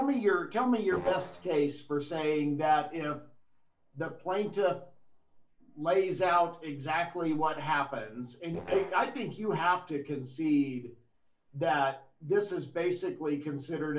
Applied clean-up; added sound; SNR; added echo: neural separator model SepFormer DNS4.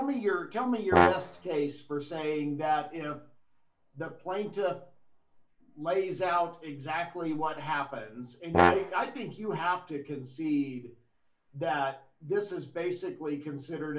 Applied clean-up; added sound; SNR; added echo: none; Brass instrument; -5 dB; reverberation time 0.3 s.